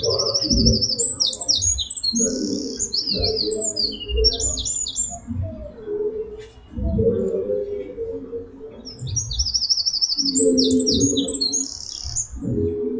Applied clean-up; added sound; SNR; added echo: classical method WPE with log-MMSE.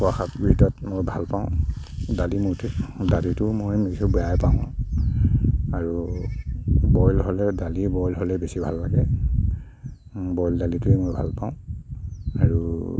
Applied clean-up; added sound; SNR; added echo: none; none; none; none.